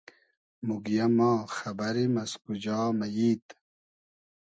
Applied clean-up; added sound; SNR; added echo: none; none; none; none.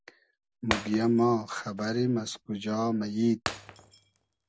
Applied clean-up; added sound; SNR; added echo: none; Shatter; 11 dB; none.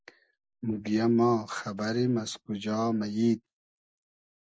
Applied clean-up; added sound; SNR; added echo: neural mask model Resemble Enhance denoiser.